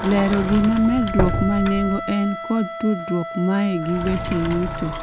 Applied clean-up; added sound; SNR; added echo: none; Wind instrument, woodwind instrument + Sliding door; 6 dB; none.